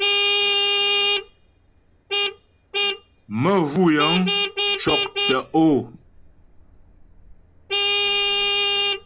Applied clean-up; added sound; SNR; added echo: none; Vehicle horn, car horn, honking; -2 dB; none.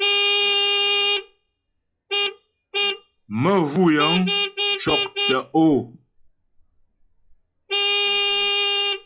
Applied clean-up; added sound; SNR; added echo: classical method log-MMSE.